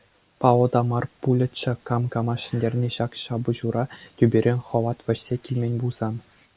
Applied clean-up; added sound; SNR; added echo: none; none; none; none.